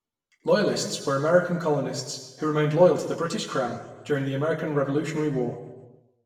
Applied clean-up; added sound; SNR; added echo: none; none; none; reverberation time 1.1 s.